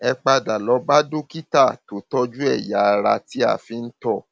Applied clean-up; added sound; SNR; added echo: none; none; none; none.